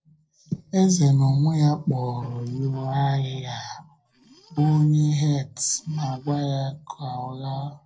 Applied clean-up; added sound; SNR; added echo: neural separator model SepFormer DNS4.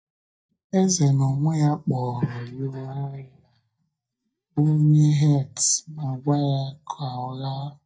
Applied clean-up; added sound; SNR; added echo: neural mask model DeepFilterNet 3.